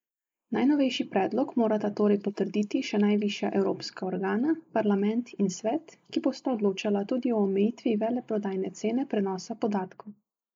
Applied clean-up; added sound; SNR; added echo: neural mask model Resemble Enhance denoiser.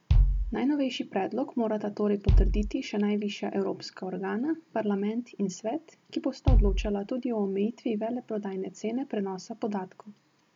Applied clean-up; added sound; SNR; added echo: none; Bass drum; -3 dB; none.